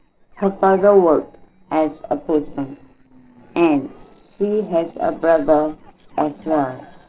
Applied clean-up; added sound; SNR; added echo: neural separator model SepFormer DNS4.